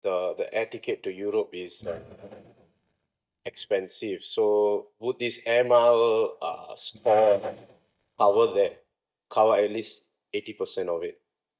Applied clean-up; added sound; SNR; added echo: neural mask model DeepFilterNet 3.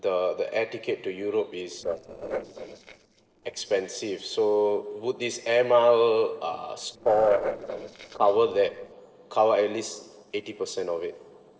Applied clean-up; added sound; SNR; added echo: neural separator model SepFormer DNS4.